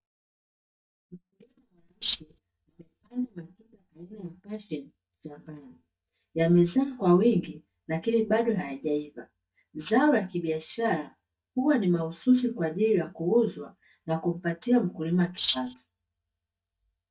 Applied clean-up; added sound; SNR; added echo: neural mask model DeepFilterNet 3.